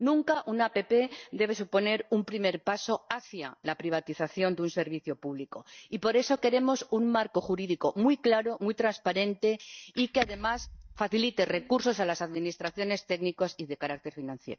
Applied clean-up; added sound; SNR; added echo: neural mask model DeepFilterNet 3.